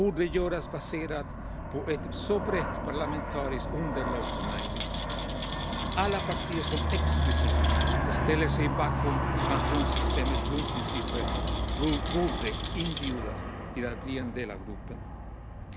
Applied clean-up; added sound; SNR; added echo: none; Aircraft + Rattle; -4 dB; none.